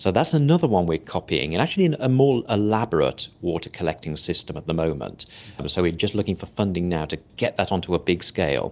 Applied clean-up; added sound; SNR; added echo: none; none; none; none.